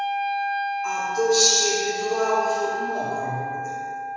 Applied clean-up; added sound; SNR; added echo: none; Wind instrument, woodwind instrument; 3 dB; reverberation time 1.9 s.